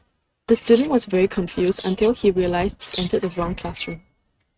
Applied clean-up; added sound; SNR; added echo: neural mask model RNNoise.